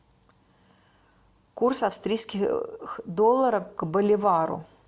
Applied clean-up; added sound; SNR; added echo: none; none; none; none.